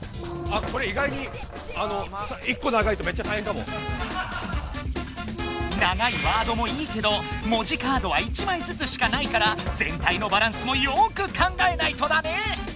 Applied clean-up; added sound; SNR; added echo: none; Squeak / Thump, thud; 13 dB; none.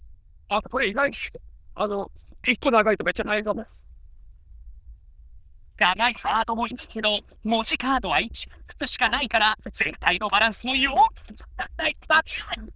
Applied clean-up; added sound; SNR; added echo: neural diffusion model UNIVERSE++.